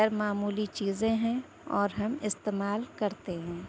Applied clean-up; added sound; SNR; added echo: none; none; none; none.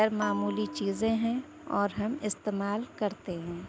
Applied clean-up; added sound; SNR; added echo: none; Bell; 12 dB; none.